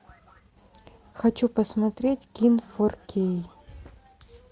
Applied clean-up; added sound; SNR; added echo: none; none; none; none.